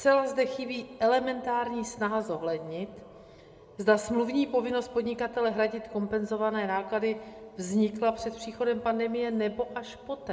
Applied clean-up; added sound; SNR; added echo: none; none; none; reverberation time 0.5 s.